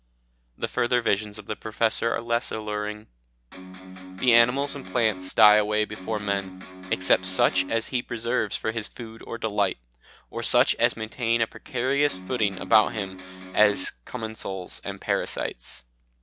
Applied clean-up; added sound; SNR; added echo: none; Electric guitar; 13 dB; none.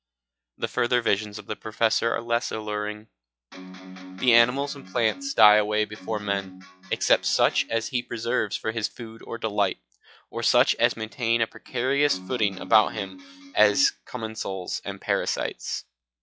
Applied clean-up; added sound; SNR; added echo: classical method log-MMSE.